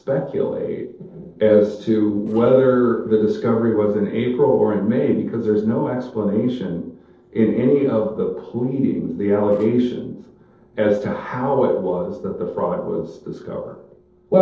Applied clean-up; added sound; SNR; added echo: neural separator model SepFormer DNS4.